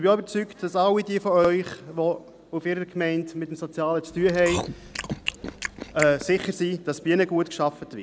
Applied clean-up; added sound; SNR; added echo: none; Chewing, mastication; 8 dB; none.